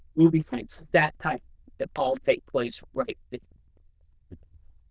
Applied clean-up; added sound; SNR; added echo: neural diffusion model UNIVERSE++.